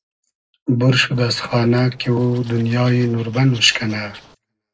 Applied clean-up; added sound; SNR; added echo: neural separator model SepFormer DNS4.